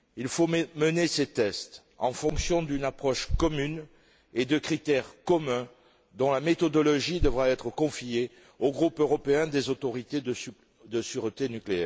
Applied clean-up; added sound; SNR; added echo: none; none; none; none.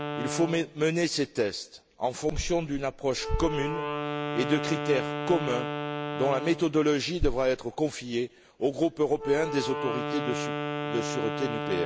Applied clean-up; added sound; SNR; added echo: none; Wind instrument, woodwind instrument; 6 dB; none.